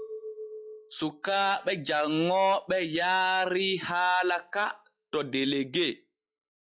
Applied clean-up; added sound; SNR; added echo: classical method log-MMSE.